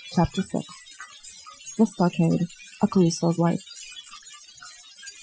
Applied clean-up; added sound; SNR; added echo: classical method Wiener filter.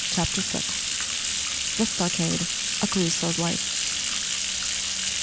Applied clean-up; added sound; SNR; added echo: none; Bathtub (filling or washing); -4 dB; none.